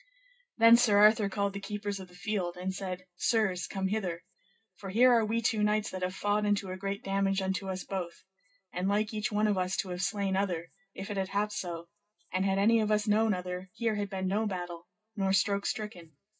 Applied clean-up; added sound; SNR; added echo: none; none; none; reverberation time 0.2 s.